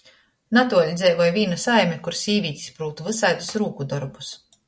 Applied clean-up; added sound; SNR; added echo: none; none; none; none.